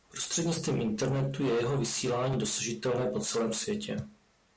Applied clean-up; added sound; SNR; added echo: none; none; none; none.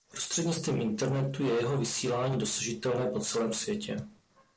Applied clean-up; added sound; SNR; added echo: neural separator model SepFormer DNS4.